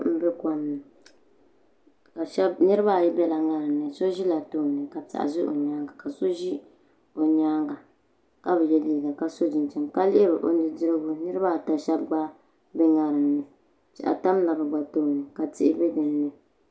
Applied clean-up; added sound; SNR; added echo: none; none; none; none.